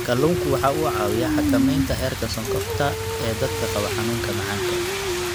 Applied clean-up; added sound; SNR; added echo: none; Rain; -1 dB; none.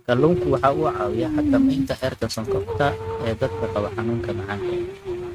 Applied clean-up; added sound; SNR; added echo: neural mask model RNNoise.